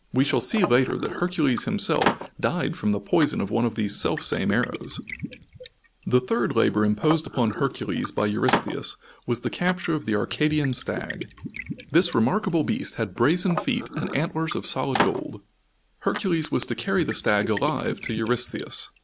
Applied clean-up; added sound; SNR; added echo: none; Liquid; 10 dB; none.